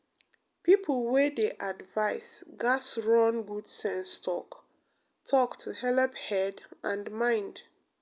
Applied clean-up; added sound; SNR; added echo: none; none; none; none.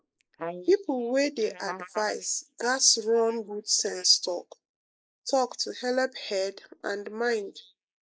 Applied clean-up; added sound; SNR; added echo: neural mask model Resemble Enhance denoiser.